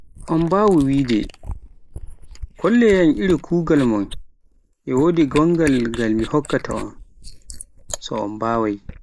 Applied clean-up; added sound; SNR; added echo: neural mask model Resemble Enhance denoiser.